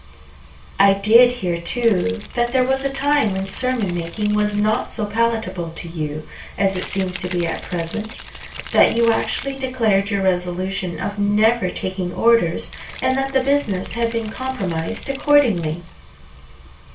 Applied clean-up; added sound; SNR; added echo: none; Rattle (instrument); 18 dB; reverberation time 0.2 s.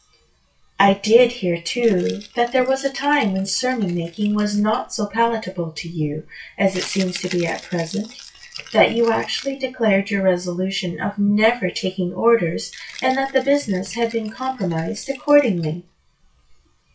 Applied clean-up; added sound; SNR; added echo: classical method WPE with log-MMSE.